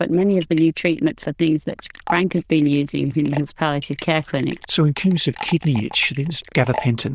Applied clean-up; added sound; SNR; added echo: neural diffusion model UNIVERSE++.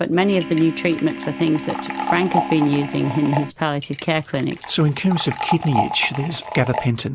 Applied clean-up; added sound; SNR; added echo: none; Liquid + Organ; 7 dB; none.